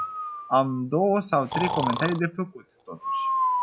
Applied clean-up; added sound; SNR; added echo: none; Breathing; 3 dB; none.